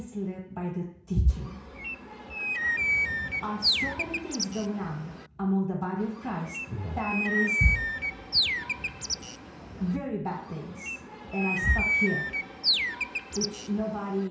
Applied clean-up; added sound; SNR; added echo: none; Bird; -1 dB; reverberation time 0.6 s.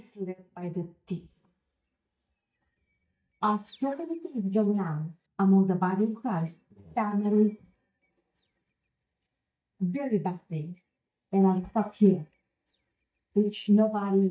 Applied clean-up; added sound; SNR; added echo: neural mask model DeepFilterNet 3.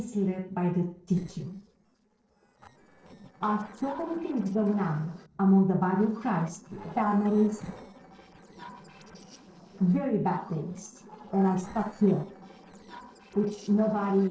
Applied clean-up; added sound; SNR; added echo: neural separator model SepFormer DNS4.